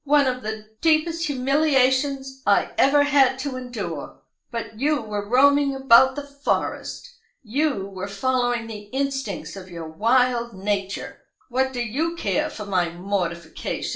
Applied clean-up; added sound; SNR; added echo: none; none; none; reverberation time 0.3 s.